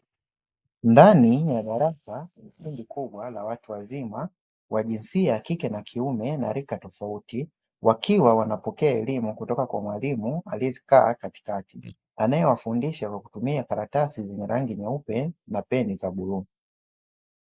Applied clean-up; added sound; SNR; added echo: neural mask model Resemble Enhance denoiser.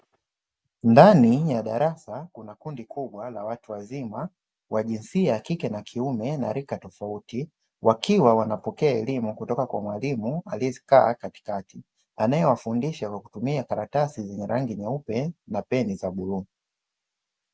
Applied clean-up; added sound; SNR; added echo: none; none; none; none.